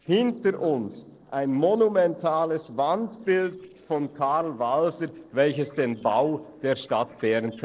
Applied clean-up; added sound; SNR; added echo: neural separator model SepFormer DNS4.